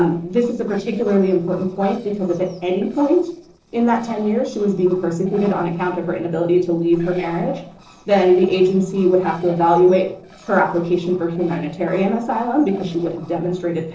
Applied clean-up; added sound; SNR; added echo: neural separator model SepFormer DNS4.